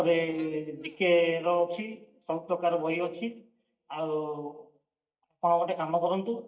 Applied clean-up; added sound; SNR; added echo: neural mask model DeepFilterNet 3.